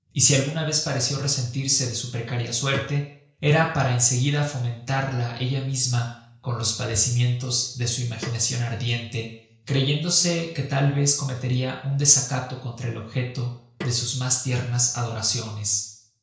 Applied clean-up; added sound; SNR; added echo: neural separator model SepFormer DNS4.